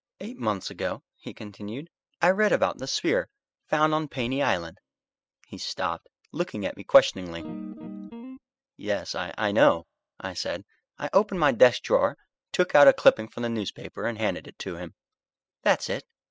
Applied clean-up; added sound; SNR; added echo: classical method spectral subtraction.